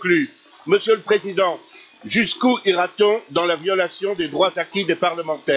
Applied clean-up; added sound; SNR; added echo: classical method log-MMSE.